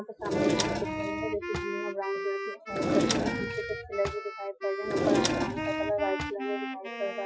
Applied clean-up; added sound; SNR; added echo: classical method Wiener filter.